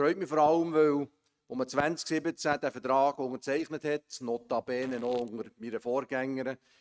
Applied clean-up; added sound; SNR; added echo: neural mask model RNNoise.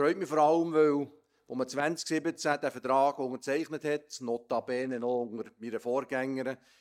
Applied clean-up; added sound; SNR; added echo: neural mask model DeepFilterNet 3.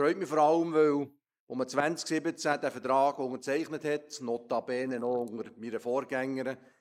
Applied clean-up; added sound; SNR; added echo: neural mask model Resemble Enhance denoiser.